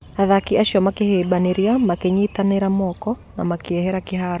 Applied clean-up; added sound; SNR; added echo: none; none; none; none.